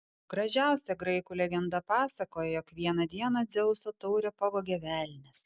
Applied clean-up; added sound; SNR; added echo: none; none; none; none.